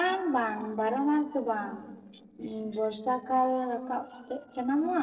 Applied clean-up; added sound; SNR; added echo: neural separator model SepFormer DNS4.